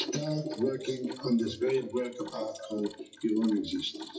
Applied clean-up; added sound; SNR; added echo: classical method WPE with log-MMSE.